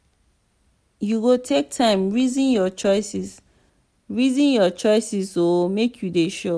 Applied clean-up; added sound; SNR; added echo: none; none; none; none.